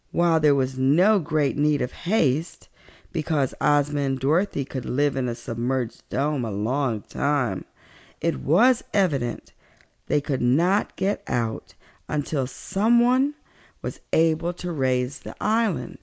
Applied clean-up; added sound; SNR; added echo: none; none; none; none.